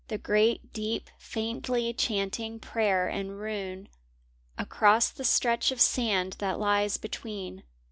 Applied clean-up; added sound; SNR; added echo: none; none; none; none.